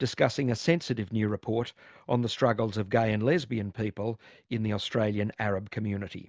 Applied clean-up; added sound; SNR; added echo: none; none; none; none.